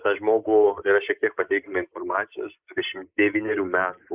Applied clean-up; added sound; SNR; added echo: neural mask model Resemble Enhance denoiser.